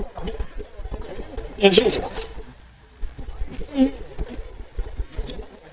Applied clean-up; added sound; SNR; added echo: neural mask model DeepFilterNet 3.